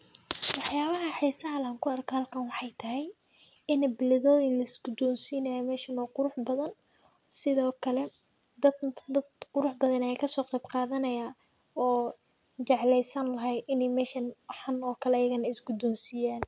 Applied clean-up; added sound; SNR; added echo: none; none; none; none.